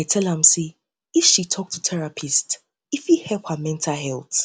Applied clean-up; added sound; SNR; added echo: none; none; none; none.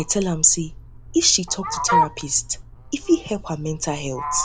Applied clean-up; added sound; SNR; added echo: none; Fowl; 5 dB; none.